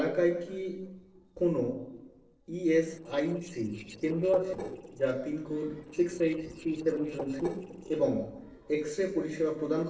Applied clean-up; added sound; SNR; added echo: neural separator model SepFormer DNS4.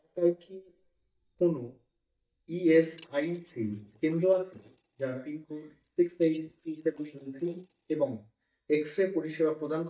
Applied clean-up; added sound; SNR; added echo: neural mask model DeepFilterNet 3.